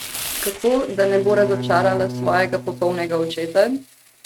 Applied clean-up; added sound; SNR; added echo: neural mask model RNNoise.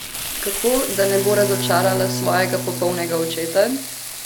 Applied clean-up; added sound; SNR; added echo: none; Bowed string instrument + Frying (food); 5 dB; none.